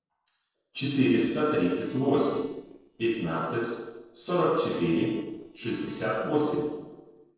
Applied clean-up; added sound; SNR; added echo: neural separator model SepFormer DNS4.